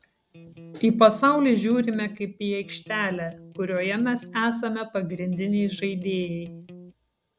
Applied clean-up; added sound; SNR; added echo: none; Electric guitar; 19 dB; none.